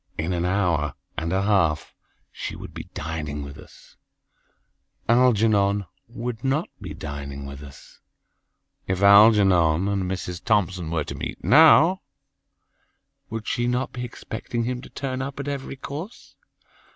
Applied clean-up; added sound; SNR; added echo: none; none; none; none.